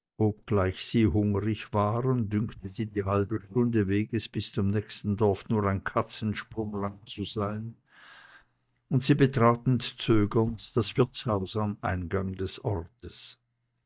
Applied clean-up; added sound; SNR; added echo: neural mask model DeepFilterNet 3.